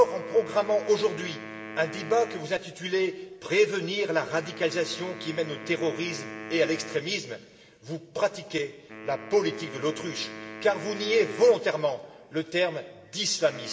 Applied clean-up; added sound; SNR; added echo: none; Wind instrument, woodwind instrument; 15 dB; reverberation time 2.2 s.